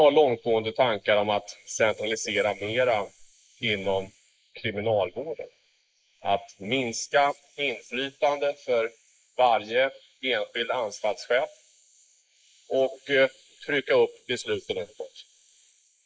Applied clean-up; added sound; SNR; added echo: neural mask model Resemble Enhance denoiser.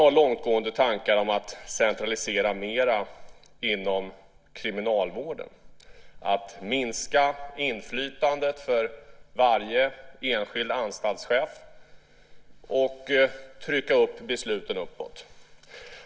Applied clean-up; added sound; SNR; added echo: none; none; none; none.